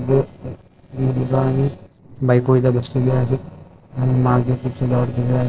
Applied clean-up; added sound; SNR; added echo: neural separator model SepFormer DNS4.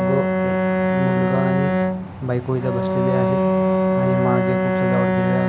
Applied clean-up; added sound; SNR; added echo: none; Bowed string instrument; -5 dB; none.